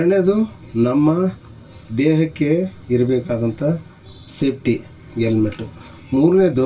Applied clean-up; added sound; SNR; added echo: none; none; none; reverberation time 0.2 s.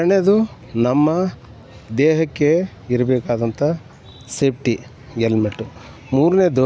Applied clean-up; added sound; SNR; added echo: none; none; none; none.